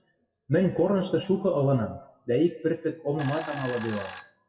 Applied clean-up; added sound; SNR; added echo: classical method WPE with log-MMSE.